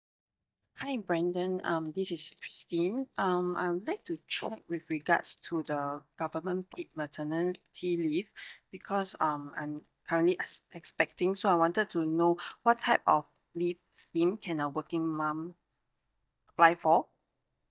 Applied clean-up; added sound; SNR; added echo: neural mask model DeepFilterNet 3.